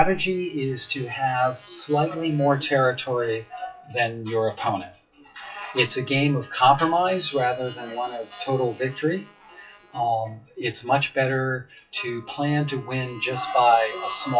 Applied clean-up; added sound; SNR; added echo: classical method WPE with log-MMSE.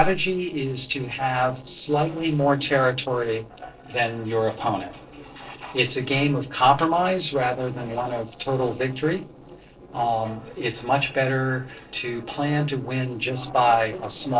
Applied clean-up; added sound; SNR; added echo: neural separator model SepFormer DNS4.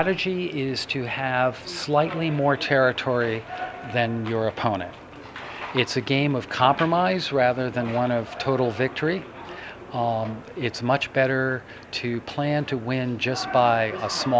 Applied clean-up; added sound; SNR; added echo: none; none; none; none.